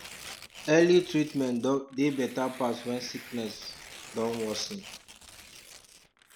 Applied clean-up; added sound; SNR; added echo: none; Tearing; 17 dB; none.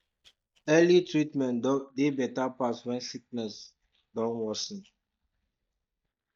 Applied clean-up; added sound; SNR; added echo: neural mask model DeepFilterNet 3.